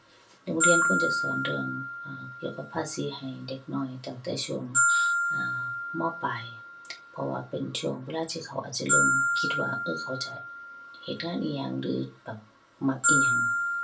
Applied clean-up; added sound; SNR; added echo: none; Glockenspiel; -4 dB; reverberation time 0.2 s.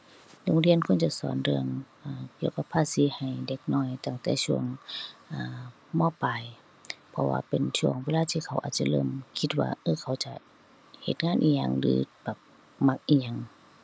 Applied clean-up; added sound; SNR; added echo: none; none; none; none.